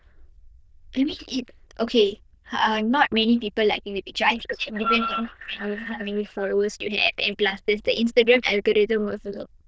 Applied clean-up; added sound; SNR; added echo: neural diffusion model UNIVERSE++.